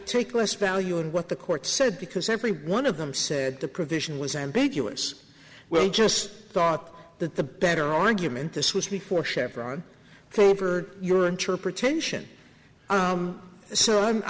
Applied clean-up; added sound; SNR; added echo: none; none; none; none.